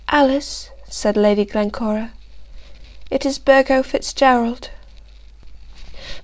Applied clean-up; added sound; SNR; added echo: none; none; none; none.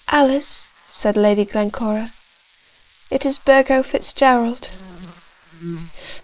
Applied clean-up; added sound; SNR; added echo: neural mask model Resemble Enhance denoiser.